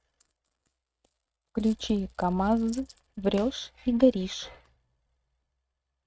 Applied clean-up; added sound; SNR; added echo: neural mask model RNNoise.